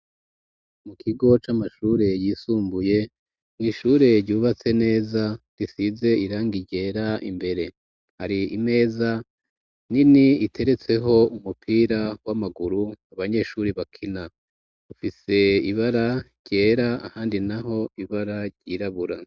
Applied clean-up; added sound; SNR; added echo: none; none; none; none.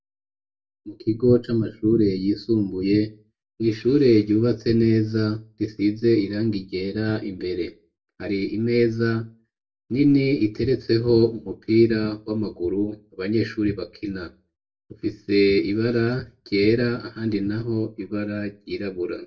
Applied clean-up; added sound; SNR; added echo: none; none; none; reverberation time 0.2 s.